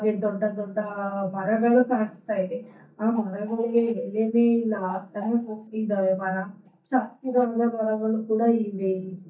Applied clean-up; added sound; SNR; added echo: neural mask model DeepFilterNet 3.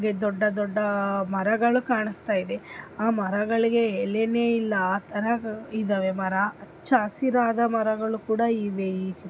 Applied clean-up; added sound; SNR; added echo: none; none; none; none.